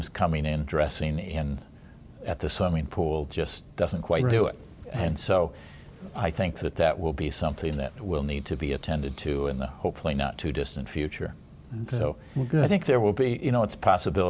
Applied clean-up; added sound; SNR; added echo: none; none; none; none.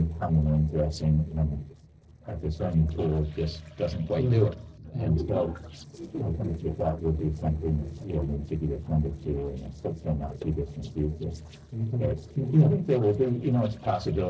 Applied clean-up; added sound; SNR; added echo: neural separator model SepFormer DNS4.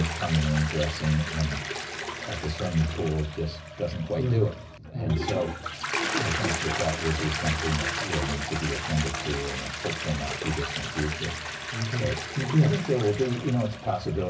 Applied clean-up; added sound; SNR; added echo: none; Toilet flush; 5 dB; reverberation time 0.4 s.